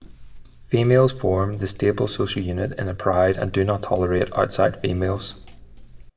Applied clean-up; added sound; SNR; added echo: none; Walk, footsteps; 18 dB; reverberation time 0.4 s.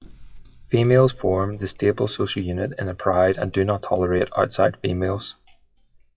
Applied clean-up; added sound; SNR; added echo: classical method WPE with log-MMSE.